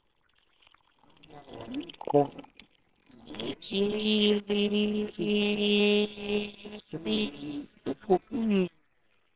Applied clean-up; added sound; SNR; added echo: neural separator model SepFormer WHAMR!.